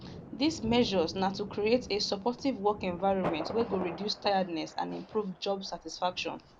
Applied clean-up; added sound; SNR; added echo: none; Thunder; 11 dB; none.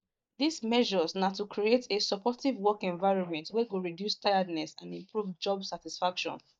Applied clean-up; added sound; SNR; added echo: neural mask model DeepFilterNet 3.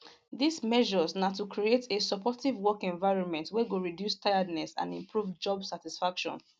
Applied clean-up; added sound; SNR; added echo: none; none; none; none.